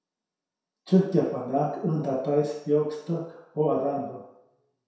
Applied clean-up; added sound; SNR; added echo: none; none; none; reverberation time 0.7 s.